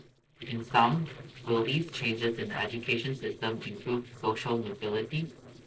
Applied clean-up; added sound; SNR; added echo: neural separator model SepFormer DNS4.